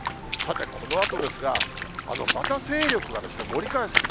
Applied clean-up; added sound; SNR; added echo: none; Water / Splash, splatter; -1 dB; none.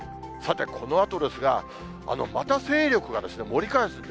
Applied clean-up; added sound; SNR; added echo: none; none; none; none.